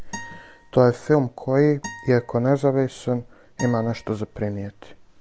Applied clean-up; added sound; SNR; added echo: none; Acoustic guitar + Cricket; 19 dB; none.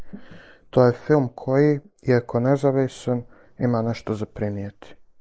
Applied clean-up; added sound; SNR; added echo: neural mask model Resemble Enhance denoiser.